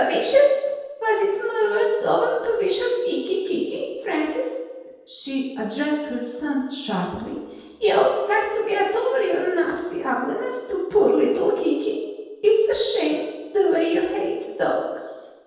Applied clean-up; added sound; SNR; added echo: neural separator model SepFormer DNS4.